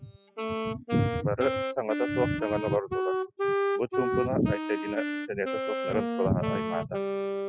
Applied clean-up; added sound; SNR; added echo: classical method spectral subtraction.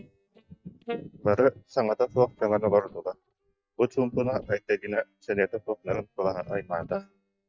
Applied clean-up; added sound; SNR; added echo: neural mask model DeepFilterNet 3.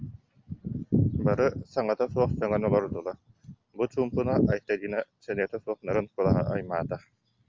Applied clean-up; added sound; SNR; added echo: none; none; none; none.